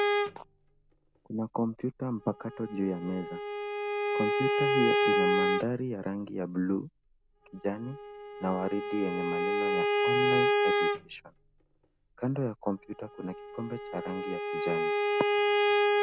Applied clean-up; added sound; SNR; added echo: none; Bowed string instrument; -4 dB; none.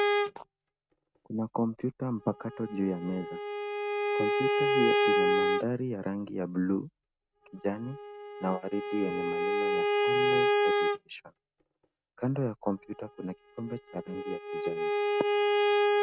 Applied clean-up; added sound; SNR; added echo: neural mask model RNNoise.